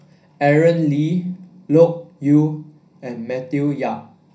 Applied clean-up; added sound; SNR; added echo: none; none; none; reverberation time 0.4 s.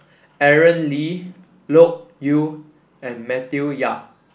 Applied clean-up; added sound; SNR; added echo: none; none; none; none.